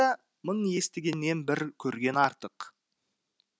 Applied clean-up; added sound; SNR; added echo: none; none; none; none.